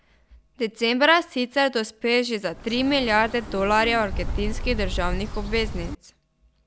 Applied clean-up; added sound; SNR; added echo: none; Bird; 5 dB; none.